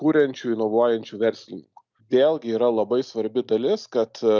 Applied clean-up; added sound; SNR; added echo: none; none; none; none.